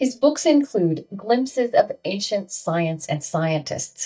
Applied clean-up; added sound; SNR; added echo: neural mask model DeepFilterNet 3.